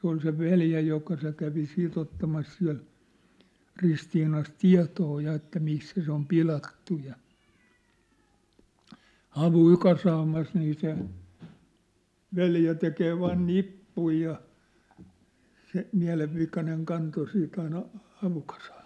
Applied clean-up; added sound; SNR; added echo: none; none; none; none.